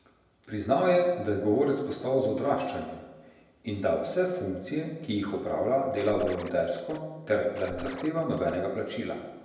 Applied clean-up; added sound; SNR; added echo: none; Scratching (performance technique); 15 dB; reverberation time 1.0 s.